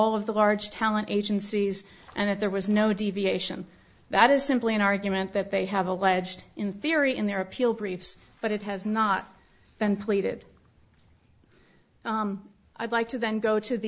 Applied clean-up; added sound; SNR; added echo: none; none; none; none.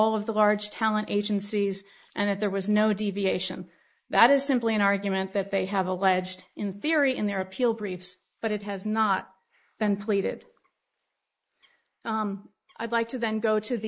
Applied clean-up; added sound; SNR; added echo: neural mask model Resemble Enhance denoiser.